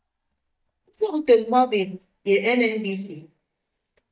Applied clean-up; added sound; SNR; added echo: neural mask model DeepFilterNet 3.